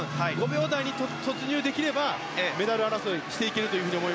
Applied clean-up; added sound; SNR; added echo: none; none; none; none.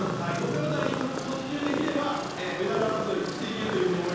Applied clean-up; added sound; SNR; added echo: none; Purr; 7 dB; reverberation time 1.3 s.